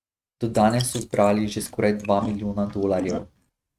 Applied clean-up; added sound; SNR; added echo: neural mask model RNNoise.